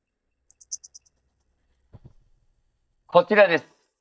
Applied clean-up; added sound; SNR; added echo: neural mask model DeepFilterNet 3.